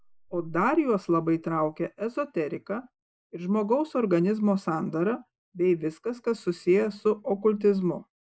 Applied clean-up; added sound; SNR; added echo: neural mask model Resemble Enhance denoiser.